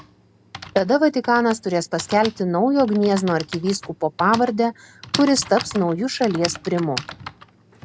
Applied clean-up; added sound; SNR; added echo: none; Typing; 14 dB; none.